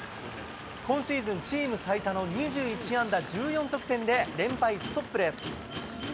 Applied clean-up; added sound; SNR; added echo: none; none; none; none.